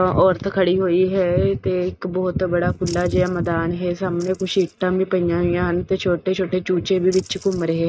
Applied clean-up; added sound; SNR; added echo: neural mask model RNNoise.